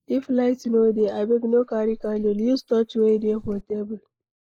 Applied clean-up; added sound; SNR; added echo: neural mask model Resemble Enhance denoiser.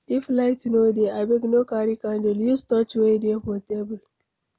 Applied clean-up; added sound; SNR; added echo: none; none; none; none.